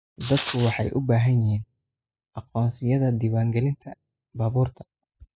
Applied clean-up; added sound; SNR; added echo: classical method spectral subtraction.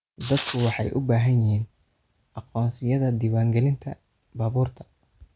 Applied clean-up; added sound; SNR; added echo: none; Rattle; 11 dB; none.